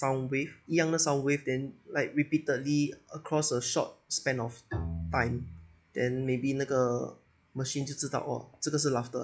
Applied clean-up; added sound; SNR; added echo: classical method log-MMSE.